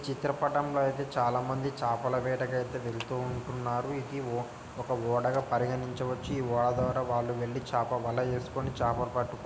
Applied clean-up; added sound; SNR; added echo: none; Clapping; 19 dB; none.